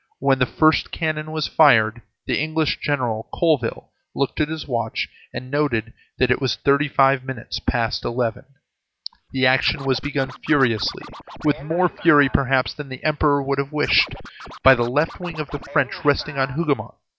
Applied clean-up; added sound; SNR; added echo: none; Scratching (performance technique); 18 dB; none.